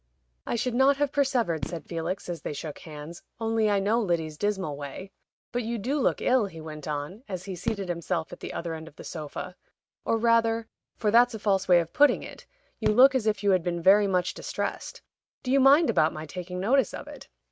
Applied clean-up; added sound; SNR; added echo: neural mask model RNNoise.